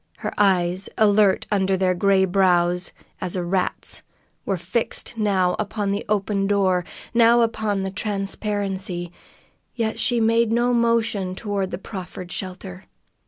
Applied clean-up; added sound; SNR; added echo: none; none; none; none.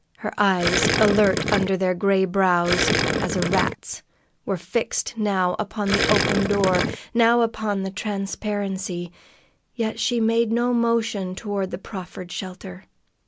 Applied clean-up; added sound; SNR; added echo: none; Gurgling; -1 dB; none.